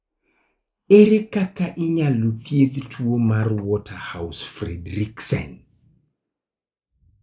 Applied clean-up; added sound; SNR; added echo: neural mask model Resemble Enhance denoiser.